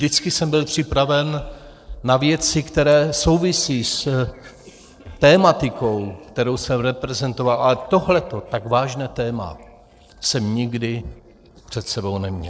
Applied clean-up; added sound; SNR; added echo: neural separator model SepFormer DNS4.